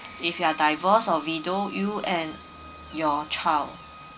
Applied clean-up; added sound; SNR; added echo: none; Bowed string instrument + Door; 17 dB; none.